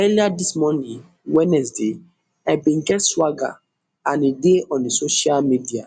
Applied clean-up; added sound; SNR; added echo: none; none; none; none.